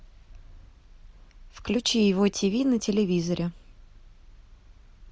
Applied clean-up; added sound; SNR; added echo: none; none; none; none.